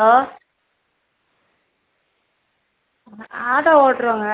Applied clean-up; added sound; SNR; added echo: none; none; none; none.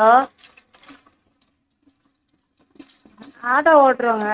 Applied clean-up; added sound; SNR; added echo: neural mask model RNNoise.